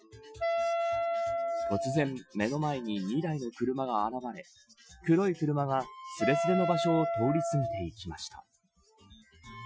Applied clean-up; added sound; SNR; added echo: classical method Wiener filter.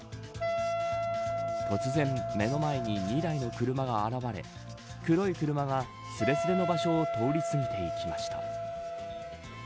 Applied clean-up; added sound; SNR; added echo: none; Wind instrument, woodwind instrument; 1 dB; none.